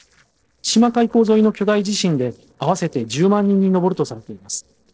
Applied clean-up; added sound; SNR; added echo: neural separator model SepFormer DNS4.